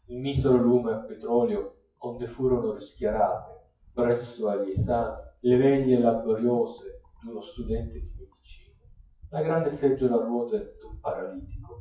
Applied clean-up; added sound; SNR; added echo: classical method WPE with log-MMSE.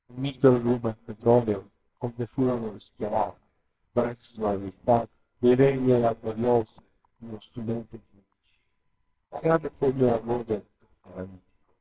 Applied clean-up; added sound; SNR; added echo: neural separator model SepFormer WHAMR!.